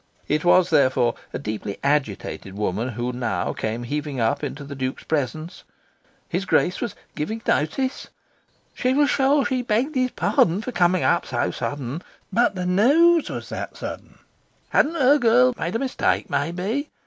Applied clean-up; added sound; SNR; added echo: none; none; none; none.